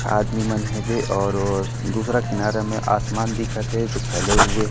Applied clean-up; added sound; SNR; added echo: none; Writing; 1 dB; none.